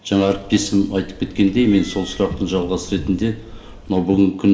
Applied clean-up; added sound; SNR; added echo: none; Cat; 18 dB; reverberation time 0.5 s.